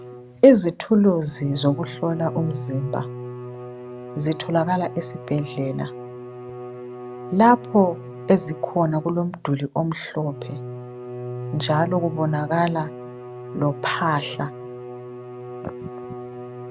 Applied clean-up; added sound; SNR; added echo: none; Bowed string instrument; 12 dB; none.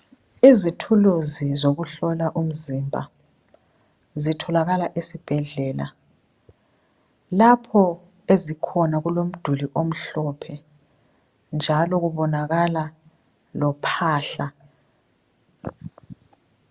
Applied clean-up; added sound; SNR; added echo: none; none; none; none.